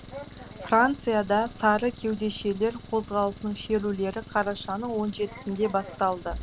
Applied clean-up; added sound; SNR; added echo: none; Engine + Sliding door; 15 dB; none.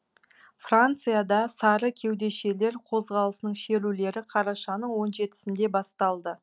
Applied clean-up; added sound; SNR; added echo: none; none; none; none.